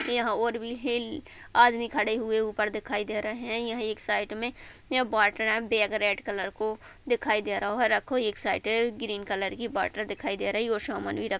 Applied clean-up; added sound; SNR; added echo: none; none; none; none.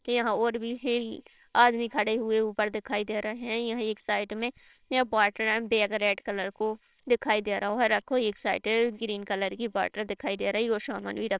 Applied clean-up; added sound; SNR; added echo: neural separator model SepFormer WHAMR!.